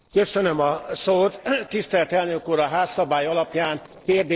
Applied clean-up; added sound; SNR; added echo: neural separator model SepFormer DNS4.